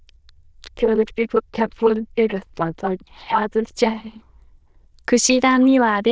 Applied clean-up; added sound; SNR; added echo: neural diffusion model UNIVERSE++.